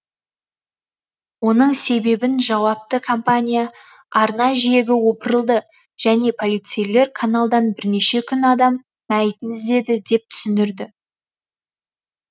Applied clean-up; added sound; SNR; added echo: none; none; none; none.